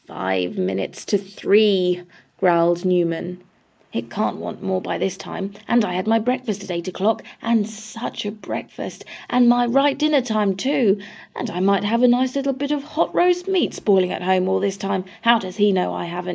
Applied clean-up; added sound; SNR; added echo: neural mask model Resemble Enhance denoiser.